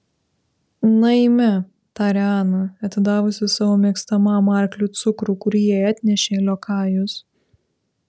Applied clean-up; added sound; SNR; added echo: none; none; none; none.